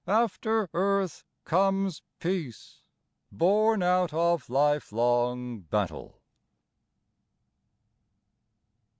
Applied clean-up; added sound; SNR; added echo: none; none; none; none.